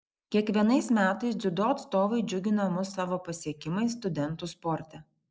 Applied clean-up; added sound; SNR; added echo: neural mask model Resemble Enhance denoiser.